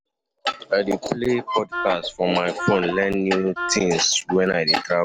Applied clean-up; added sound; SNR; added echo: none; Wind instrument, woodwind instrument; 10 dB; none.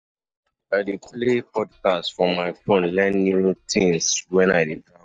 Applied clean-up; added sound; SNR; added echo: neural mask model DeepFilterNet 3.